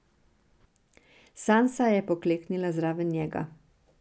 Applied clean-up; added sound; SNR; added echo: none; none; none; none.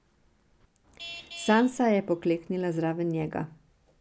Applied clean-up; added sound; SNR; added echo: none; Traffic noise, roadway noise / Vehicle horn, car horn, honking; 16 dB; none.